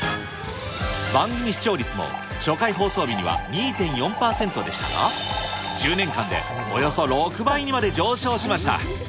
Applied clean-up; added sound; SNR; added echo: none; Fill (with liquid) / Trickle, dribble; 12 dB; none.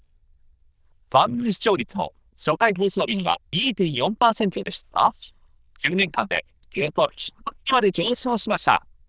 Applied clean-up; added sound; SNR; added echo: neural diffusion model UNIVERSE++.